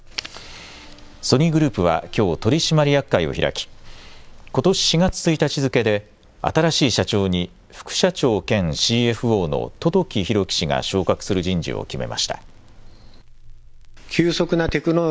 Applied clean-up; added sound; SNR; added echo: none; Crackle; 18 dB; none.